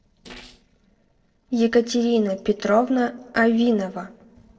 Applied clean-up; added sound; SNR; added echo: neural separator model SepFormer DNS4.